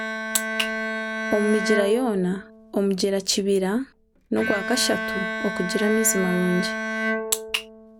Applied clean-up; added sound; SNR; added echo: none; Bowed string instrument; 5 dB; none.